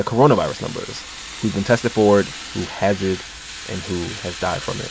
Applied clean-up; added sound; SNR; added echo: none; Fire; 13 dB; none.